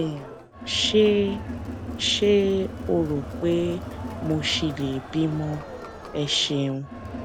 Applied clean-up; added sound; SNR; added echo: none; Crowd; 10 dB; none.